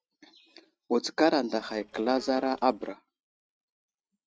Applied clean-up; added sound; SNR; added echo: neural mask model RNNoise.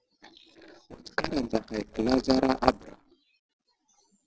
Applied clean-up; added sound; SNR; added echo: neural separator model SepFormer DNS4.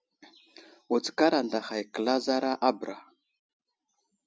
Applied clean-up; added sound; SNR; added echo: none; none; none; none.